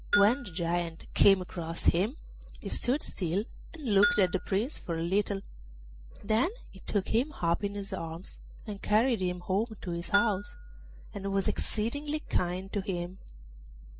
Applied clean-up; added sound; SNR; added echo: none; Bell; 8 dB; none.